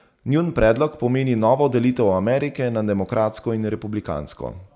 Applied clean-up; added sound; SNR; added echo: none; none; none; none.